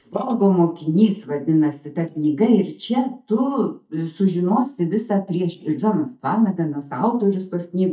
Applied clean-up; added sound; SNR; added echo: neural mask model DeepFilterNet 3.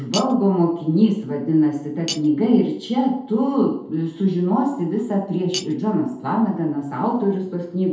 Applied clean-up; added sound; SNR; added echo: none; Cutlery, silverware; 17 dB; reverberation time 0.8 s.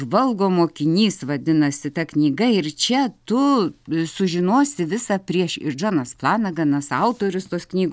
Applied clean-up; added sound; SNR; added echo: none; none; none; none.